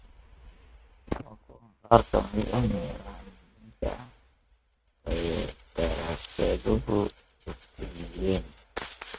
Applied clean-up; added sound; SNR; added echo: neural mask model RNNoise.